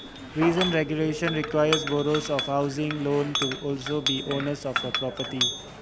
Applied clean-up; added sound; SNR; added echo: none; Chink, clink; 5 dB; none.